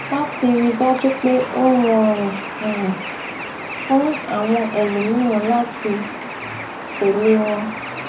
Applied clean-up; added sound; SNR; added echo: none; Bird; 9 dB; reverberation time 0.4 s.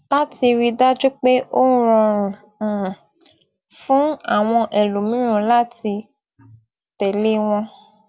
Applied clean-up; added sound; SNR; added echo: none; none; none; none.